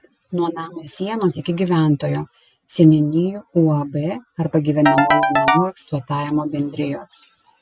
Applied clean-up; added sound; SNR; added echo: none; Ringtone / Keyboard (musical); 0 dB; none.